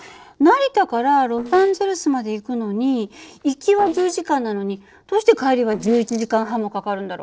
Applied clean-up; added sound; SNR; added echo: neural separator model SepFormer DNS4.